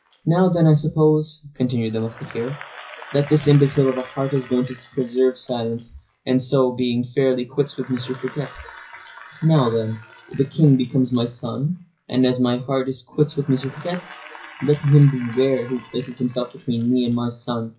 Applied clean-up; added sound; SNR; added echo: classical method WPE with log-MMSE.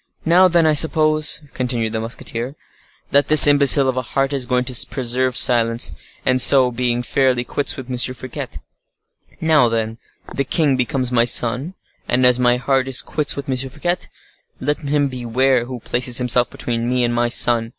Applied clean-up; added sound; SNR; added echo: none; none; none; none.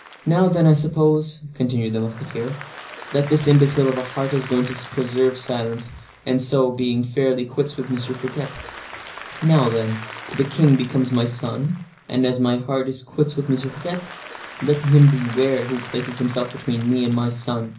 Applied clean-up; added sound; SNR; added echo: none; Applause / Crowd; 18 dB; reverberation time 0.5 s.